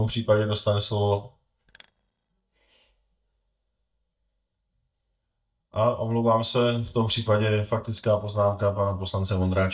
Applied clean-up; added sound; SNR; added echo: neural mask model DeepFilterNet 3.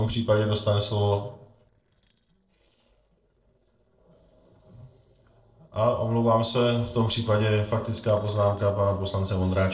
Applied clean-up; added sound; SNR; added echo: neural separator model SepFormer DNS4.